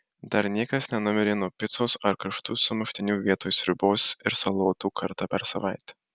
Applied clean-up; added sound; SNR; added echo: none; none; none; none.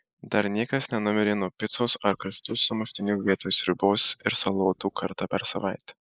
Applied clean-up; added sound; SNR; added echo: neural mask model Resemble Enhance denoiser.